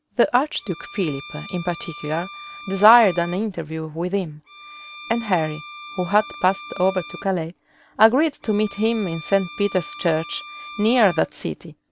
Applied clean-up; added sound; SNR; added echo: none; Bowed string instrument; 17 dB; none.